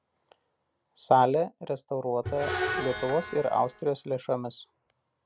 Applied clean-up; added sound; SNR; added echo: none; Screech; 7 dB; none.